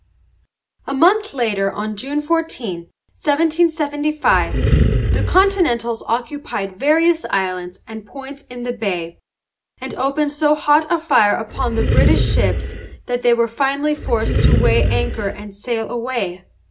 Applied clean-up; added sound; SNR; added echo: none; Animal; -3 dB; none.